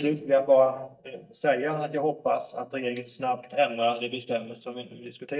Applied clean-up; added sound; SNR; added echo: neural mask model DeepFilterNet 3.